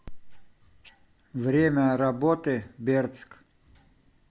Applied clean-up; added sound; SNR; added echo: none; none; none; none.